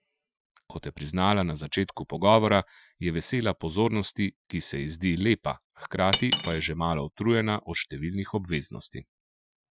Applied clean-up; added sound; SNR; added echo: classical method Wiener filter.